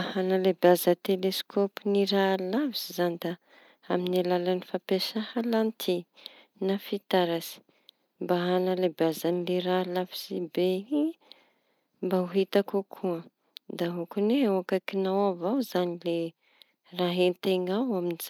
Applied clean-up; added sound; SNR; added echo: none; none; none; none.